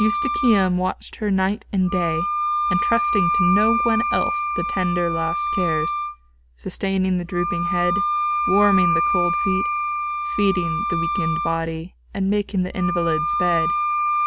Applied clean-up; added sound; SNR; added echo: none; Wind instrument, woodwind instrument; 0 dB; none.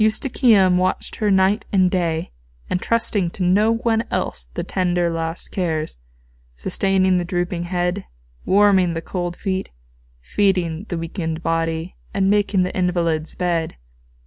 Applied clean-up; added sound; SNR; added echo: none; none; none; none.